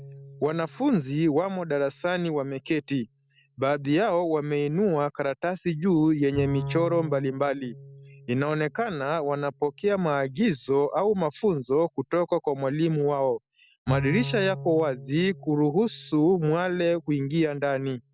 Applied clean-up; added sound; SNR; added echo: none; Bowed string instrument; 14 dB; none.